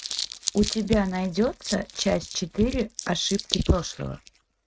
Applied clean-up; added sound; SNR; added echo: neural mask model RNNoise.